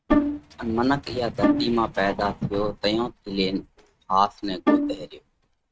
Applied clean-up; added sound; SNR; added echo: neural mask model RNNoise.